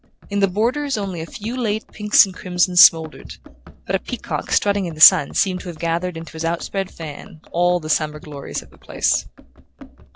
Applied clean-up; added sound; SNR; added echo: none; Run; 20 dB; none.